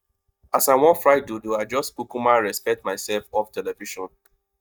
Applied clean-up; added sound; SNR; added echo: neural mask model DeepFilterNet 3.